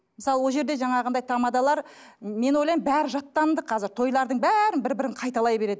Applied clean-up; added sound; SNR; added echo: none; none; none; none.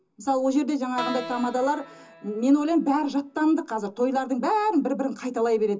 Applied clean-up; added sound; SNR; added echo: none; Keyboard (musical); 15 dB; reverberation time 0.2 s.